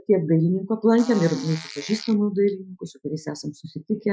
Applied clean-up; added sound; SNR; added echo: classical method Wiener filter.